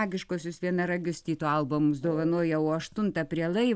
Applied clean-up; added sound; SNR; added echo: none; Wind instrument, woodwind instrument; 15 dB; none.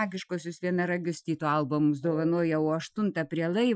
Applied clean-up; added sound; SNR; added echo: classical method Wiener filter.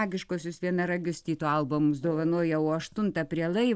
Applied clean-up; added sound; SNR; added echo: neural separator model SepFormer DNS4.